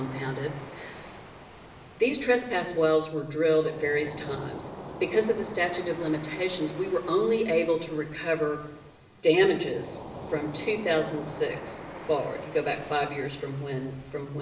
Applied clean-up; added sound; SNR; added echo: none; Waves, surf; 15 dB; reverberation time 0.8 s.